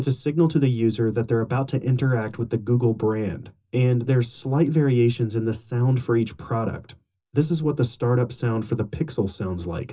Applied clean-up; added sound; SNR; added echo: none; none; none; reverberation time 0.2 s.